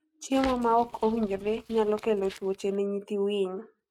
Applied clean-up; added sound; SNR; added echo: neural mask model RNNoise.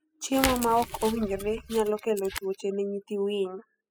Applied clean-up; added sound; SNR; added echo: classical method spectral subtraction.